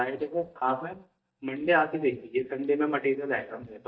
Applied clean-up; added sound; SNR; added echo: neural mask model DeepFilterNet 3.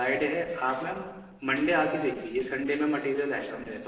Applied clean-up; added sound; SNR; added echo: neural separator model SepFormer DNS4.